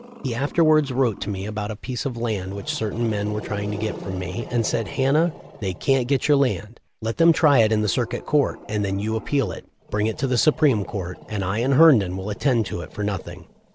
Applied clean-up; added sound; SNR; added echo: none; Growling; 17 dB; none.